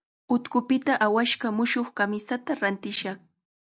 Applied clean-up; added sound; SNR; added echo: none; none; none; none.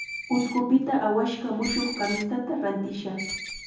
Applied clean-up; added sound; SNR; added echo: none; Screech; 11 dB; reverberation time 0.7 s.